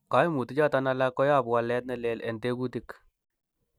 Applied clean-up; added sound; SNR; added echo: none; none; none; none.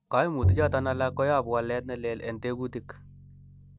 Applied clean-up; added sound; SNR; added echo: none; Bowed string instrument; 3 dB; none.